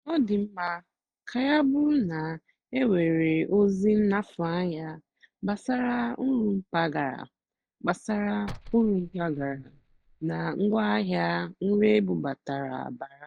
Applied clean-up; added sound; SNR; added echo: neural mask model DeepFilterNet 3.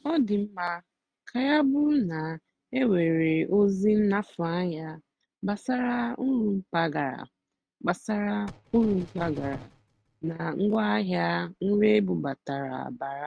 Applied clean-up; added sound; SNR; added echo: neural mask model RNNoise.